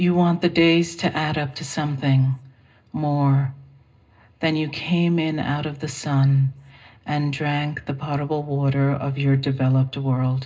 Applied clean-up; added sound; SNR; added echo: none; none; none; reverberation time 0.2 s.